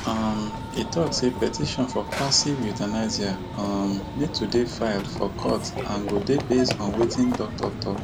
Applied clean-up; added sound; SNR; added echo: none; Run / Train; 6 dB; none.